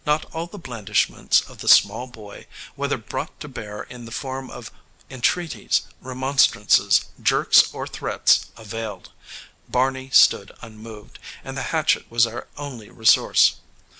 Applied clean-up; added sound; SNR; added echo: none; none; none; none.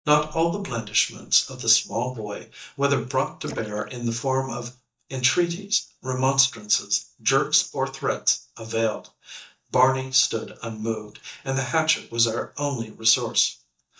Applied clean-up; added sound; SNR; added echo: neural mask model DeepFilterNet 3.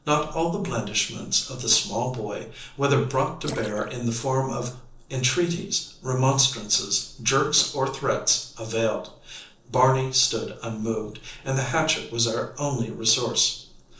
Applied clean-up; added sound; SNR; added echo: neural separator model SepFormer DNS4.